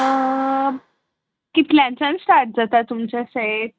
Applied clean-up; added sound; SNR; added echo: neural mask model RNNoise.